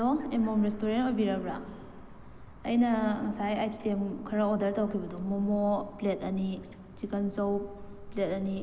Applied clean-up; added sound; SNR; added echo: none; Chirp, tweet; 16 dB; none.